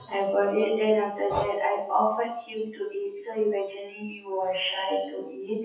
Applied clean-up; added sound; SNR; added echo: classical method WPE with log-MMSE.